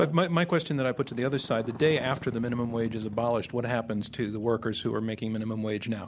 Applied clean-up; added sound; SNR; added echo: none; Motorcycle; 17 dB; none.